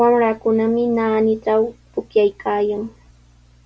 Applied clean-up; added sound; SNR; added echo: none; none; none; none.